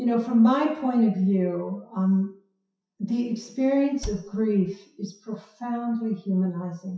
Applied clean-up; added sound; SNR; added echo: classical method WPE with log-MMSE.